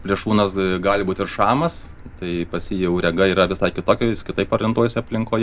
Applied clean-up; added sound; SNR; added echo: none; Motor vehicle (road); 16 dB; none.